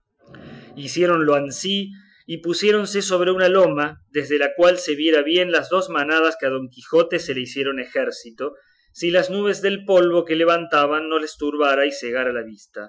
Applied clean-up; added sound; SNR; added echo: classical method Wiener filter.